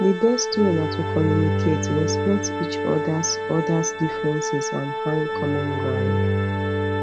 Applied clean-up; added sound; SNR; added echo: none; Bowed string instrument + Organ; 0 dB; none.